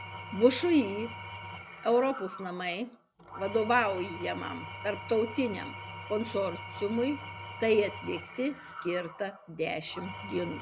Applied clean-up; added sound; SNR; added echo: none; Engine / Tools; 12 dB; none.